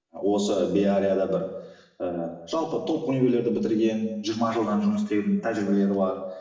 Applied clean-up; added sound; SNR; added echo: none; none; none; reverberation time 0.9 s.